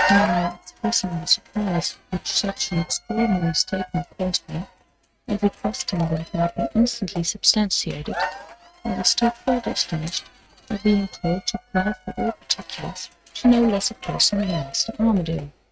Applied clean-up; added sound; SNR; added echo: neural mask model RNNoise.